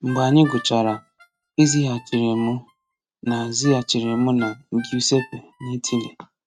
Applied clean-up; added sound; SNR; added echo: neural mask model RNNoise.